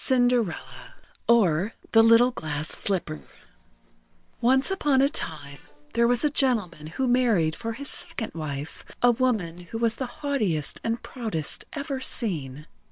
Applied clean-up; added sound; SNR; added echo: neural separator model SepFormer WHAM!.